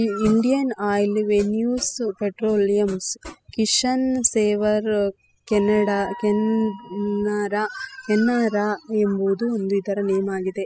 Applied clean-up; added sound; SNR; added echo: classical method spectral subtraction.